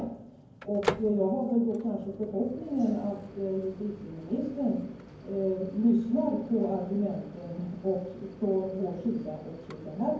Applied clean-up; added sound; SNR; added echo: none; Microwave oven; 13 dB; reverberation time 0.9 s.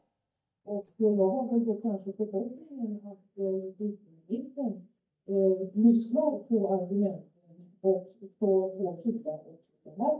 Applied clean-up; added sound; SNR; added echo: neural mask model DeepFilterNet 3.